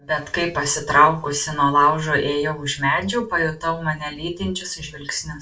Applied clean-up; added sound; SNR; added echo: none; none; none; reverberation time 0.2 s.